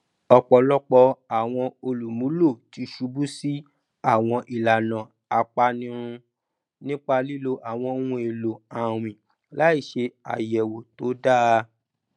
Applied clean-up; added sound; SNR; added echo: none; none; none; none.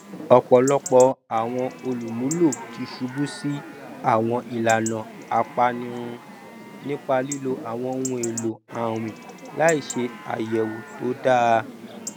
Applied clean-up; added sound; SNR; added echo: none; Chatter / Chirp, tweet / Livestock, farm animals, working animals; 14 dB; none.